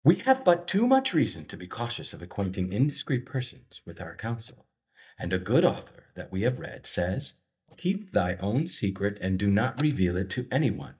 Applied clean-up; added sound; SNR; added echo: neural mask model DeepFilterNet 3.